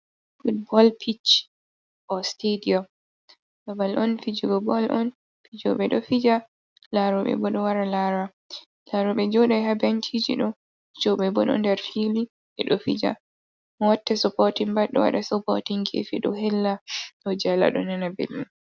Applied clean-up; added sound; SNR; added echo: none; none; none; none.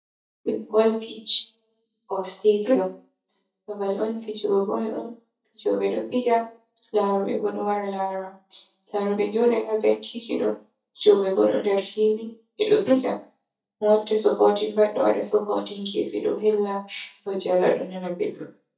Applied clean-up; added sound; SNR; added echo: neural mask model DeepFilterNet 3.